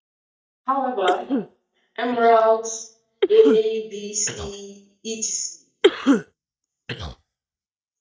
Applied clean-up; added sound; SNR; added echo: neural mask model DeepFilterNet 3.